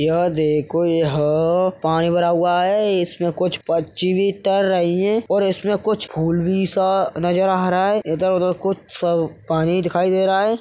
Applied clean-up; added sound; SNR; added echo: none; none; none; none.